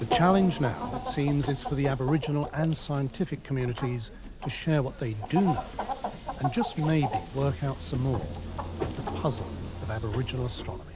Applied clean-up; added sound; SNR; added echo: none; Chicken, rooster + Subway, metro, underground; 7 dB; none.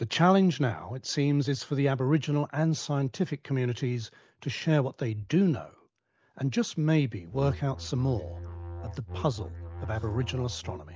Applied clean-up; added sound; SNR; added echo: none; none; none; none.